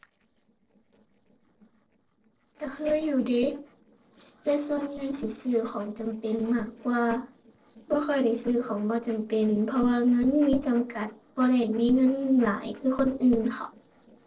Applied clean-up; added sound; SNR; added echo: neural separator model SepFormer DNS4.